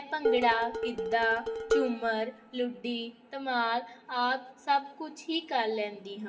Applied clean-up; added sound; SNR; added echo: none; Dishes, pots, and pans; 2 dB; reverberation time 0.8 s.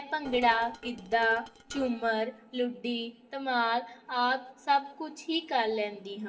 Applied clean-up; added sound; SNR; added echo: neural separator model SepFormer DNS4.